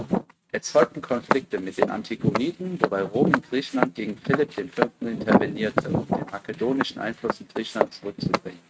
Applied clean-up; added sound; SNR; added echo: neural mask model RNNoise.